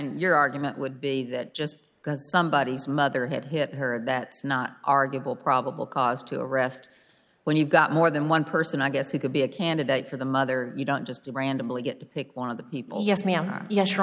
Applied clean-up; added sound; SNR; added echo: none; none; none; none.